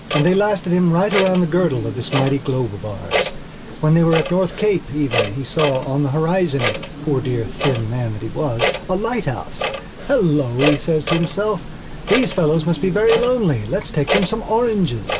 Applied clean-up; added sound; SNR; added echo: none; Clock; 7 dB; none.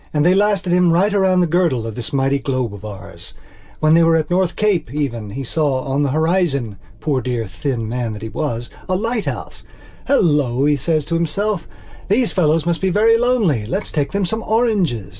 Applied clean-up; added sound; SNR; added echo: none; none; none; none.